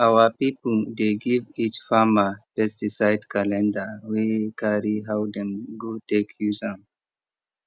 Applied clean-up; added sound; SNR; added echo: none; none; none; none.